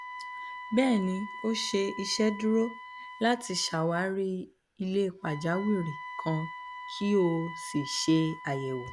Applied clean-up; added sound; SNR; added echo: none; Wind instrument, woodwind instrument; 12 dB; none.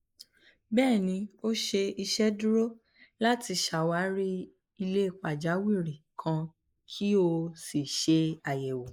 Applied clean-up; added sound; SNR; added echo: neural mask model Resemble Enhance denoiser.